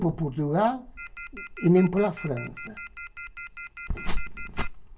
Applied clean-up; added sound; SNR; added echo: none; Telephone; 15 dB; reverberation time 0.2 s.